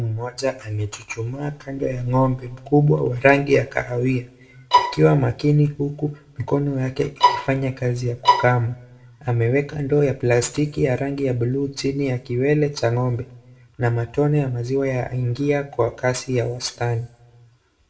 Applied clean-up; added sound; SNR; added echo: none; Bowed string instrument; -2 dB; reverberation time 0.6 s.